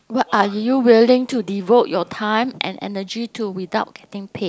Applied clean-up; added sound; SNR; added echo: none; none; none; none.